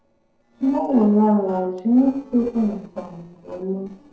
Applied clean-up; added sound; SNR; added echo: neural separator model SepFormer DNS4.